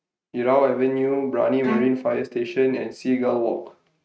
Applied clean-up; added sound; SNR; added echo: neural mask model RNNoise.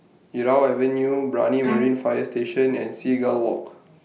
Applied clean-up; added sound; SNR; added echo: none; Bowed string instrument; 10 dB; none.